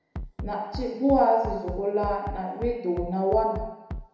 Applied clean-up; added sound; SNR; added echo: none; Bass drum; 10 dB; reverberation time 1.0 s.